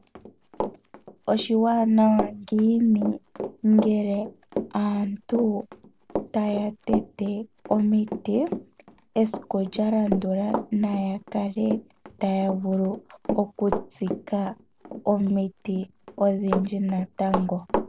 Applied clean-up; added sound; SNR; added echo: none; Run; 9 dB; none.